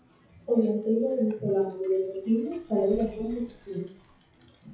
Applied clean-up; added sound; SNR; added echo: classical method WPE with log-MMSE.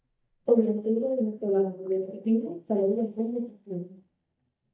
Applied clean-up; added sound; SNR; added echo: neural mask model DeepFilterNet 3.